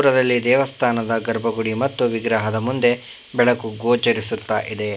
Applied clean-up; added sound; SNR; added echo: none; none; none; none.